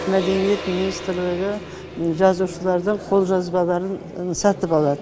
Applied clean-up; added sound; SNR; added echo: none; Gong; 13 dB; none.